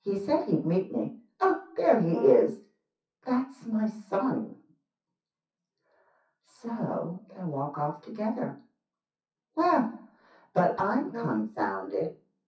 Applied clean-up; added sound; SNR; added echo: classical method WPE with log-MMSE.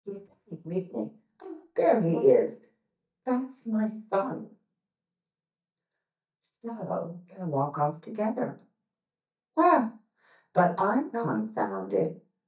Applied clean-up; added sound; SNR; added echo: neural mask model DeepFilterNet 3.